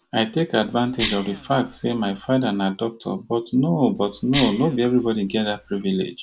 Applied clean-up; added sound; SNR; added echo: none; Cough; 11 dB; none.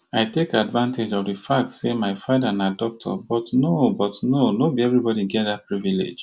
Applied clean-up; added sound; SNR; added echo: none; none; none; none.